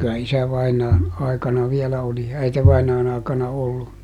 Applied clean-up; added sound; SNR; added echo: none; none; none; none.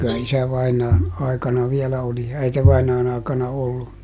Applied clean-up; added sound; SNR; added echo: none; Cowbell; 19 dB; none.